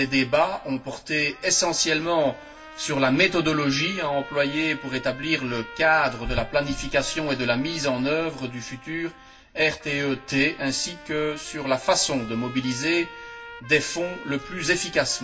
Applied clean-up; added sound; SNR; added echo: none; Trumpet; 18 dB; reverberation time 0.2 s.